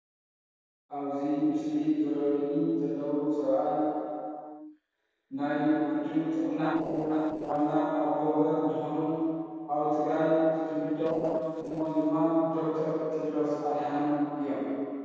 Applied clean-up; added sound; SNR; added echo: neural separator model SepFormer DNS4.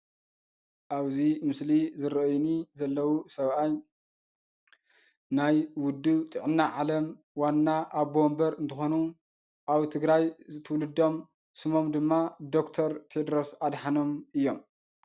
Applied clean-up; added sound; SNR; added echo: none; none; none; none.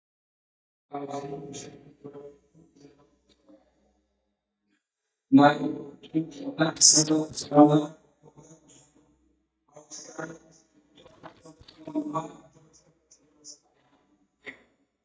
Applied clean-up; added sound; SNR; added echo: neural mask model DeepFilterNet 3.